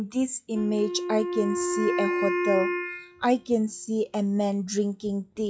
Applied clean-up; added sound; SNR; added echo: classical method log-MMSE.